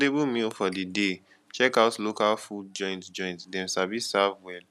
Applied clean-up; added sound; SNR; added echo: none; none; none; none.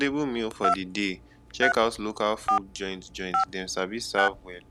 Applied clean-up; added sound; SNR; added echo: none; Telephone; 2 dB; none.